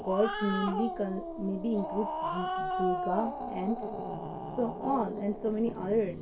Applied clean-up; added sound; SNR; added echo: none; Growling; 4 dB; reverberation time 0.2 s.